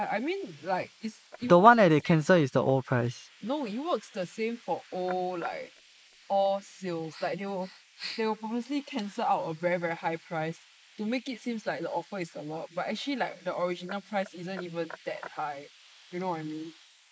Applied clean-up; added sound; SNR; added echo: neural mask model Resemble Enhance denoiser.